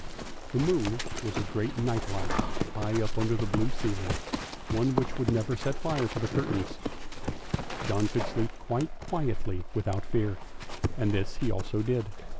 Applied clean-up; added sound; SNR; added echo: none; Livestock, farm animals, working animals; 0 dB; none.